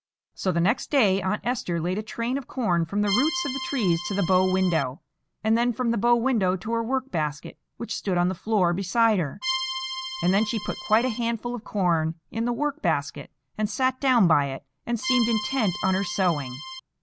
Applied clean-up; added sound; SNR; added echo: none; Accordion; 7 dB; none.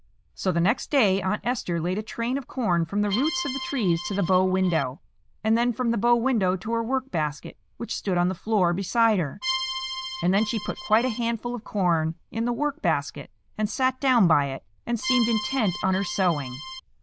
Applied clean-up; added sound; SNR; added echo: neural diffusion model UNIVERSE++.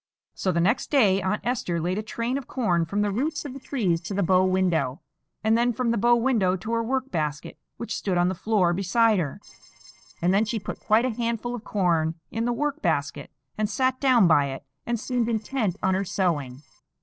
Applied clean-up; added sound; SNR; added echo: neural separator model SepFormer DNS4.